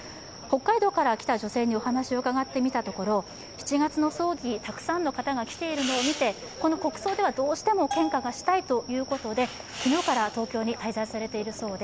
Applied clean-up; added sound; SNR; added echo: none; Bell; 11 dB; none.